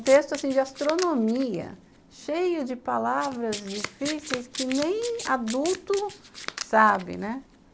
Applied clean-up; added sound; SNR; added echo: none; Domestic sounds, home sounds; 13 dB; none.